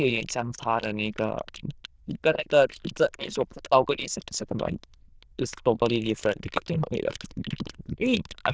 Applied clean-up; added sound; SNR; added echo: neural diffusion model UNIVERSE++.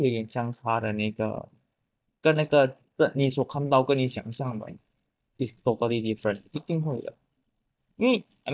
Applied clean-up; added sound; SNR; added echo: neural mask model DeepFilterNet 3.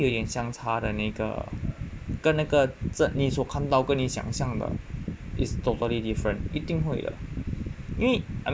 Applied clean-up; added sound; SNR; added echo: none; none; none; none.